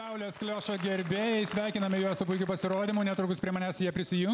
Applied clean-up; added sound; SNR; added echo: none; none; none; none.